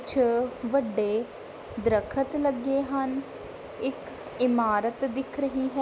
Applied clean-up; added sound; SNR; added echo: none; none; none; none.